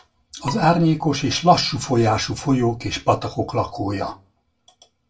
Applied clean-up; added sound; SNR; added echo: none; Bowed string instrument; 17 dB; reverberation time 0.1 s.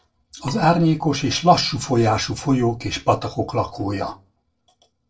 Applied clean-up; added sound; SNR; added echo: neural separator model SepFormer DNS4.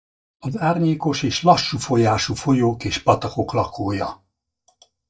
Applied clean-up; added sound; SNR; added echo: neural mask model DeepFilterNet 3.